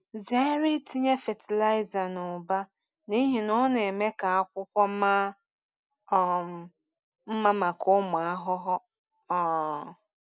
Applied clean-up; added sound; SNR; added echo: none; none; none; none.